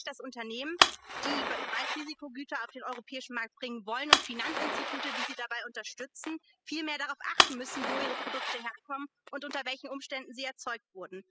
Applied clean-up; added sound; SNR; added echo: classical method spectral subtraction.